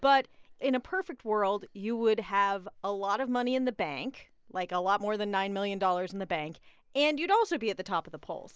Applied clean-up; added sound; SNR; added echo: none; none; none; none.